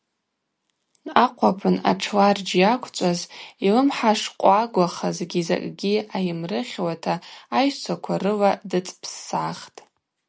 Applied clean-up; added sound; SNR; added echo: none; none; none; none.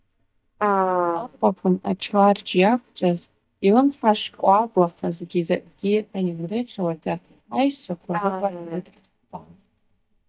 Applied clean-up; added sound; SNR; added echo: neural mask model DeepFilterNet 3.